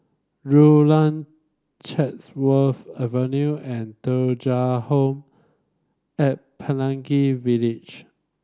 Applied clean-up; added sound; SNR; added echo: none; none; none; none.